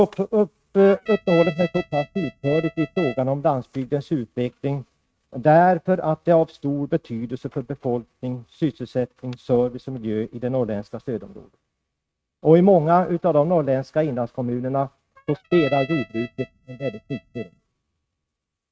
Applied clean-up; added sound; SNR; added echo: neural mask model RNNoise.